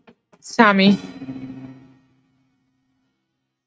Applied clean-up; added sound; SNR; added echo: neural mask model RNNoise.